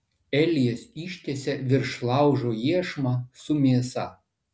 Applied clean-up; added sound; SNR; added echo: none; none; none; none.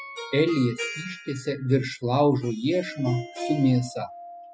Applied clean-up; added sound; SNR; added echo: classical method spectral subtraction.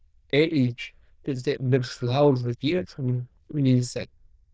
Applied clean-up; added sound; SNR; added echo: neural diffusion model UNIVERSE++.